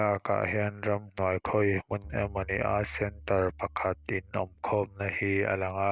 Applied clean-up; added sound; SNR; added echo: none; Bowed string instrument; 18 dB; none.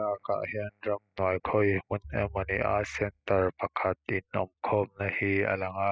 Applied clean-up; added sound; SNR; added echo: classical method spectral subtraction.